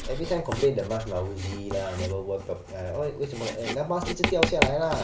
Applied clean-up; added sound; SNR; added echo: none; Writing; 4 dB; none.